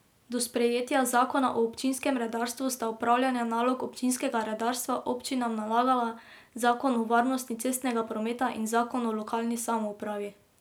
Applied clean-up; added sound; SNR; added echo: none; none; none; none.